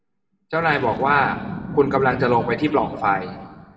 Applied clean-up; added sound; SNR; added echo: none; Boom; 11 dB; reverberation time 1.2 s.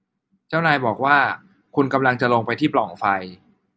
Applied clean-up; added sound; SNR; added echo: none; none; none; none.